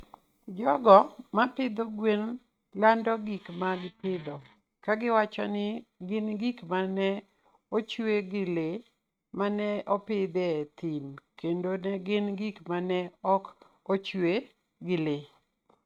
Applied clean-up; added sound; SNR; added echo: neural mask model RNNoise.